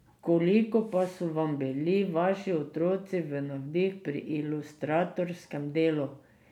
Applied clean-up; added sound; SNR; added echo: none; none; none; none.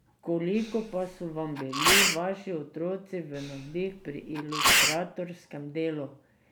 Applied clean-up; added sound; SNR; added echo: none; Sneeze; -5 dB; none.